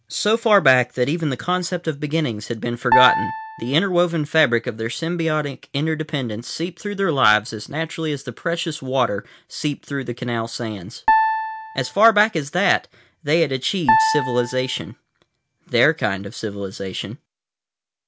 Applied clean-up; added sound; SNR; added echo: none; Piano; 0 dB; none.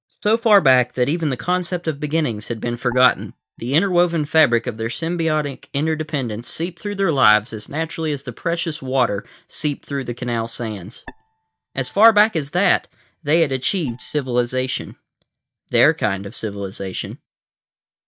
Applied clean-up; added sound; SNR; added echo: neural mask model DeepFilterNet 3.